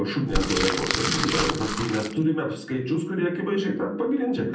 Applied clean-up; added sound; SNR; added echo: none; Crumpling, crinkling; 2 dB; reverberation time 0.6 s.